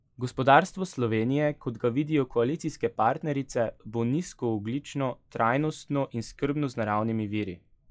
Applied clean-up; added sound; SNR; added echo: classical method log-MMSE.